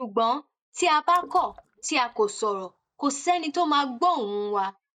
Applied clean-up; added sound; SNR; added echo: neural mask model DeepFilterNet 3.